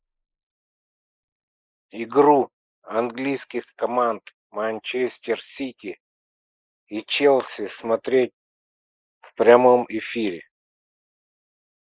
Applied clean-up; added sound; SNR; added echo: neural mask model Resemble Enhance denoiser.